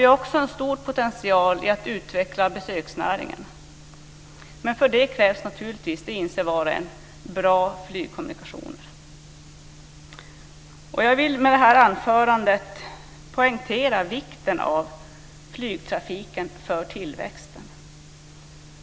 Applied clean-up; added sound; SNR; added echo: none; none; none; none.